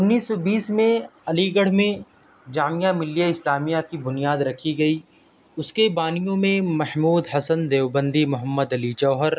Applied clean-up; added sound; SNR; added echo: none; none; none; none.